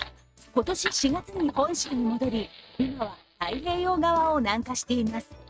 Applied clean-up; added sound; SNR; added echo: neural mask model RNNoise.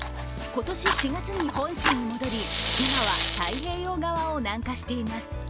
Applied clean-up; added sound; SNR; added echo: none; Fire; 2 dB; none.